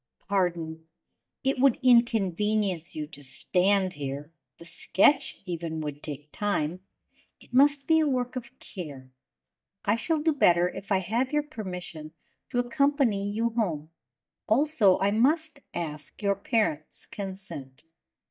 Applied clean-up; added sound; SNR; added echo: neural mask model DeepFilterNet 3.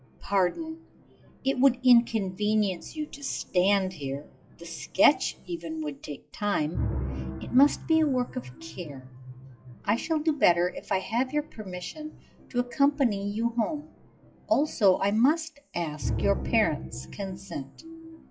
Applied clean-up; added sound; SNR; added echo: classical method WPE with log-MMSE.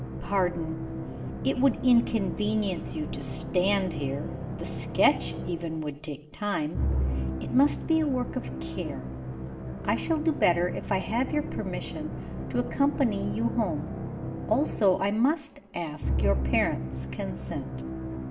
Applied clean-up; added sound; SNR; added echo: none; Musical instrument; 4 dB; reverberation time 1.6 s.